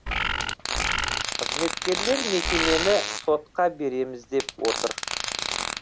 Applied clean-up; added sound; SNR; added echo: none; Fart + Bird; 1 dB; none.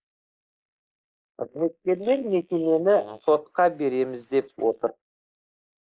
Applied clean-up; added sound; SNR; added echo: neural mask model Resemble Enhance denoiser.